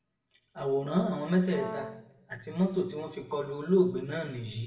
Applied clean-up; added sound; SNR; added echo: none; Brass instrument; 11 dB; reverberation time 0.7 s.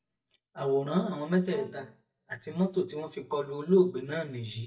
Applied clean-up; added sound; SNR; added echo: neural mask model DeepFilterNet 3.